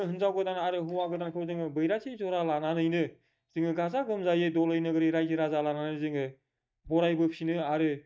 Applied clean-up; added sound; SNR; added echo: neural mask model DeepFilterNet 3.